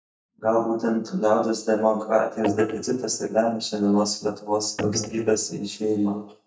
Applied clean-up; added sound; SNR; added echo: neural mask model DeepFilterNet 3.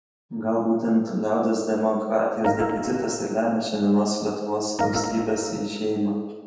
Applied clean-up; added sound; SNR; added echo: none; Organ; 5 dB; reverberation time 1.1 s.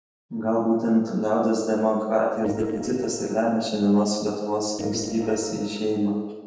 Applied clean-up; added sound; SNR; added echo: neural separator model SepFormer DNS4.